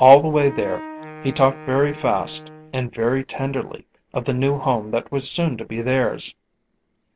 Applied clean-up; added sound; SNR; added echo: none; Wind instrument, woodwind instrument; 16 dB; none.